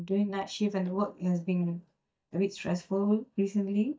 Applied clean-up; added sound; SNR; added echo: neural mask model DeepFilterNet 3.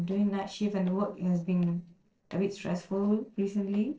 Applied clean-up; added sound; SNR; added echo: neural separator model SepFormer DNS4.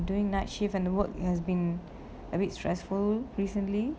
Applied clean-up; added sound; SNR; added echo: none; none; none; none.